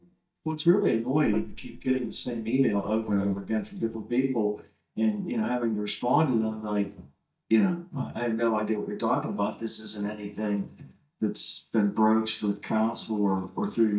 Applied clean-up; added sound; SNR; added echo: neural mask model DeepFilterNet 3.